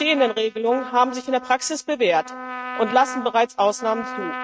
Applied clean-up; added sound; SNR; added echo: neural mask model RNNoise.